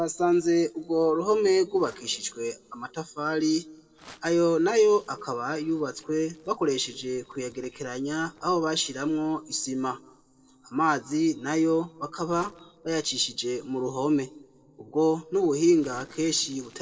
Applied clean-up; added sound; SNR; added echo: neural separator model SepFormer DNS4.